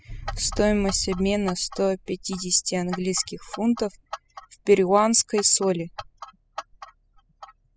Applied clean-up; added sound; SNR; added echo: classical method spectral subtraction.